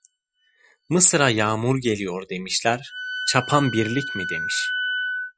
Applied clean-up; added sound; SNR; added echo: classical method Wiener filter.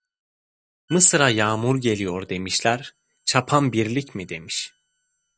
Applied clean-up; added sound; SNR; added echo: neural mask model DeepFilterNet 3.